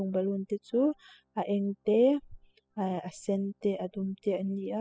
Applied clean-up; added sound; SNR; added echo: classical method spectral subtraction.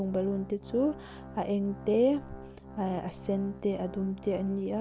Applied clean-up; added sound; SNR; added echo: none; Organ; 14 dB; none.